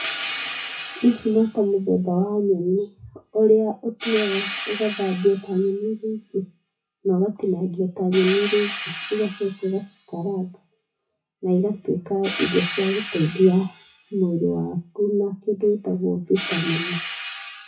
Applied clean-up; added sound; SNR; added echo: classical method WPE with log-MMSE.